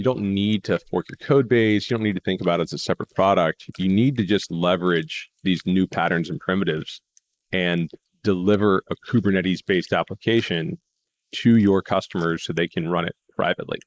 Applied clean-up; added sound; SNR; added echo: neural mask model Resemble Enhance denoiser.